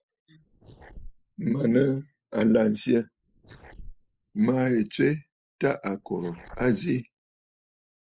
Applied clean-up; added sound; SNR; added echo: neural mask model Resemble Enhance denoiser.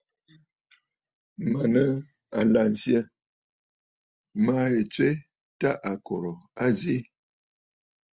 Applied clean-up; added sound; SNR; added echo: none; none; none; none.